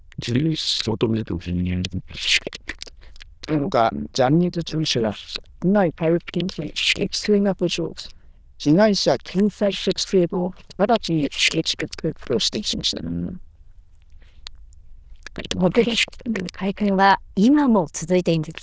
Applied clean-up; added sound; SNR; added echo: neural diffusion model UNIVERSE++.